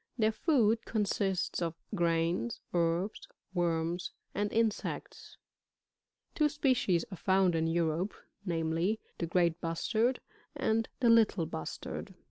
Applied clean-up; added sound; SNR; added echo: none; none; none; none.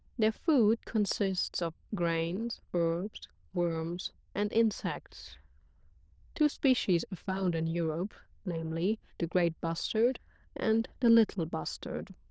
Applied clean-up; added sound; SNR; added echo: neural diffusion model UNIVERSE++.